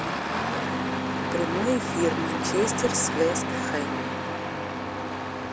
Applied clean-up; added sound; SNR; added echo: none; Engine starting; -2 dB; none.